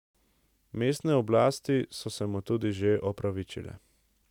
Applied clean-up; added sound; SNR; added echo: none; none; none; none.